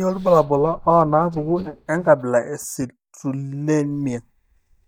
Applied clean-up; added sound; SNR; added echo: neural mask model DeepFilterNet 3.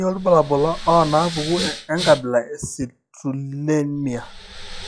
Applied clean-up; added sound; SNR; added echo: classical method log-MMSE.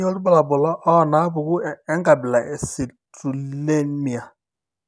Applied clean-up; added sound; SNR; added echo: none; none; none; none.